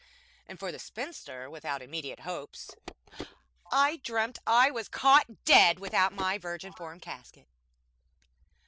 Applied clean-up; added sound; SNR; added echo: none; Telephone; 19 dB; none.